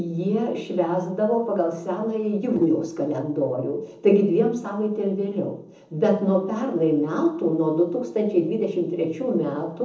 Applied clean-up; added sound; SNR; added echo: neural separator model SepFormer DNS4.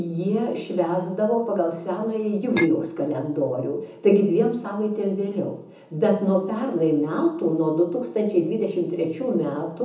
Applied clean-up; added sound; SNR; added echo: none; Chink, clink; 9 dB; reverberation time 0.6 s.